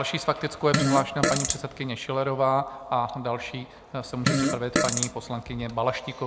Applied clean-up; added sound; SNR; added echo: none; Fart; -1 dB; none.